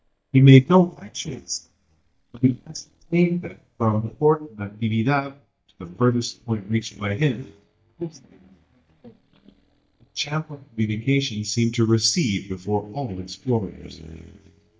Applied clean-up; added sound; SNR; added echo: neural mask model DeepFilterNet 3.